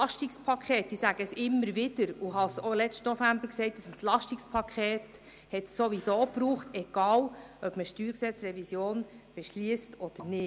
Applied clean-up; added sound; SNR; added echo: none; none; none; none.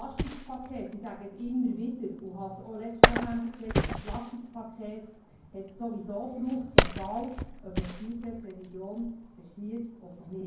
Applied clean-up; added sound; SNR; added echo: none; Wood; -5 dB; reverberation time 0.9 s.